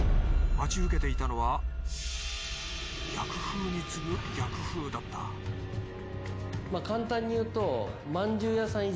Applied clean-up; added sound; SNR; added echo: none; none; none; none.